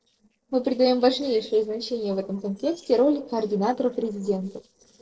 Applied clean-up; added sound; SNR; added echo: neural separator model SepFormer DNS4.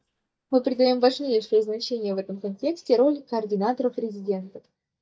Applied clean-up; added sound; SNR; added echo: neural mask model DeepFilterNet 3.